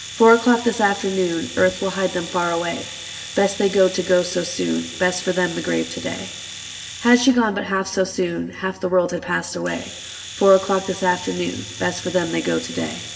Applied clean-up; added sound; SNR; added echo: none; Domestic sounds, home sounds; 14 dB; reverberation time 1.6 s.